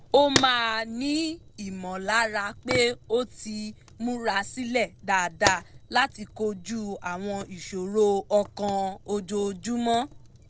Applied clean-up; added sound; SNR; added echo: none; Fire; 11 dB; none.